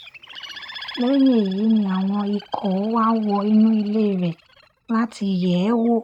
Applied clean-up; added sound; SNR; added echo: neural mask model RNNoise.